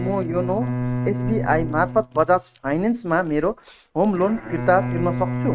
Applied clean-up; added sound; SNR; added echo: neural mask model RNNoise.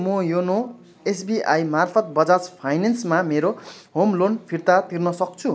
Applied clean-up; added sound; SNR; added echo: none; none; none; none.